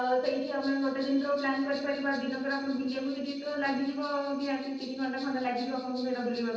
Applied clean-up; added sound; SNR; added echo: none; Bell; 18 dB; reverberation time 0.8 s.